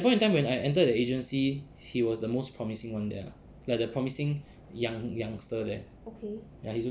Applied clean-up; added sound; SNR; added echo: none; none; none; none.